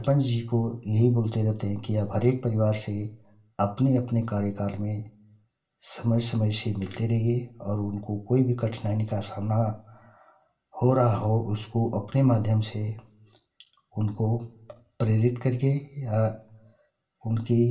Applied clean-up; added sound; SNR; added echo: none; none; none; reverberation time 0.4 s.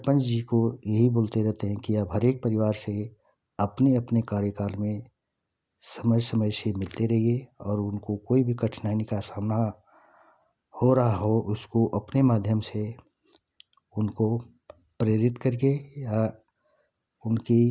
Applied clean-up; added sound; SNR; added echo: none; none; none; none.